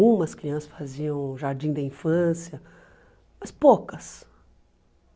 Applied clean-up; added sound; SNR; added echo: none; none; none; none.